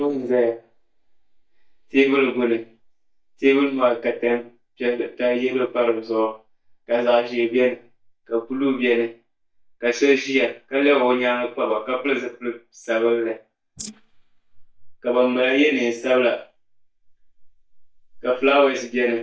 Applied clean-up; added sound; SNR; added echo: neural mask model DeepFilterNet 3.